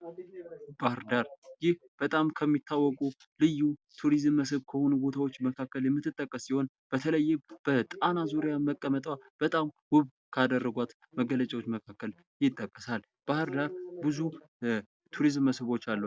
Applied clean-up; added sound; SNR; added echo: none; none; none; none.